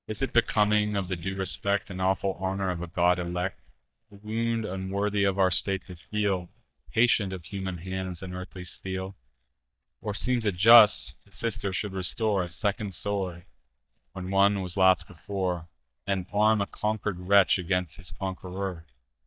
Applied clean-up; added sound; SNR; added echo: neural mask model DeepFilterNet 3.